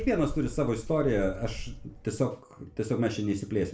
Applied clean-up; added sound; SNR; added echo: none; Bird; 11 dB; reverberation time 0.3 s.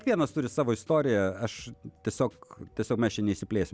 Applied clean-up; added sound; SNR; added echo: none; none; none; none.